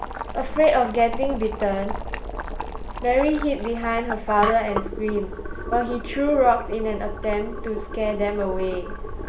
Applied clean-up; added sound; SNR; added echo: none; Boiling; 6 dB; none.